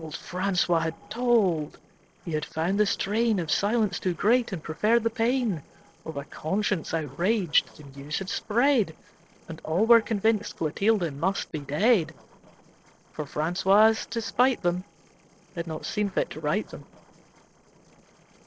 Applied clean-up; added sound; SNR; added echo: neural separator model SepFormer DNS4.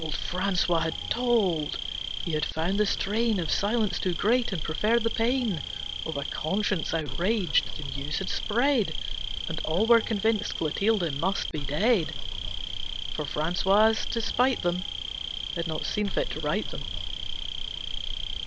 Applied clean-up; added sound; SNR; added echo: none; Insect; 2 dB; none.